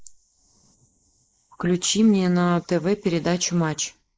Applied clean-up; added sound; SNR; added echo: neural mask model Resemble Enhance denoiser.